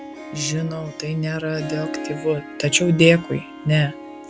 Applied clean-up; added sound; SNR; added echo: none; Harp; 12 dB; none.